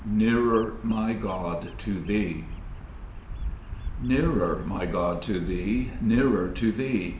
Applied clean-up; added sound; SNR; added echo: none; Bird vocalization, bird call, bird song; 9 dB; reverberation time 0.8 s.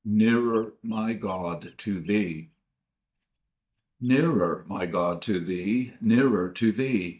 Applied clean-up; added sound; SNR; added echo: neural mask model DeepFilterNet 3.